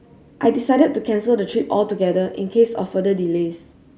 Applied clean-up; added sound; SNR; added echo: none; none; none; none.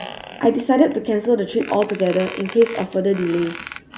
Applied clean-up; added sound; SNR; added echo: none; Squeak; 15 dB; none.